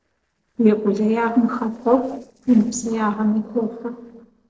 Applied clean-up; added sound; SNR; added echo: neural separator model SepFormer DNS4.